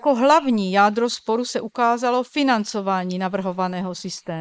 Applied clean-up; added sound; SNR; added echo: neural mask model Resemble Enhance denoiser.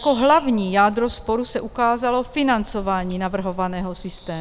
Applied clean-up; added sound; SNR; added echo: none; Bird vocalization, bird call, bird song + Wind; 16 dB; none.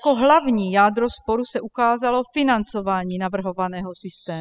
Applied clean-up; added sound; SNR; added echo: classical method spectral subtraction.